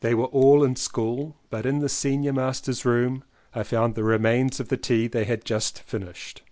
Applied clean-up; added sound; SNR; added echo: none; none; none; none.